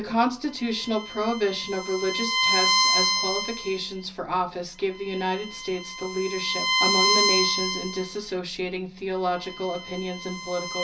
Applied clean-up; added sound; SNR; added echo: none; Bowed string instrument; -1 dB; reverberation time 0.4 s.